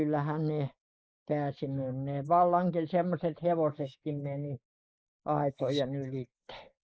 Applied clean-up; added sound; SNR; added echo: neural mask model Resemble Enhance denoiser.